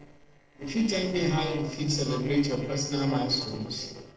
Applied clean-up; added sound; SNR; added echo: neural separator model SepFormer DNS4.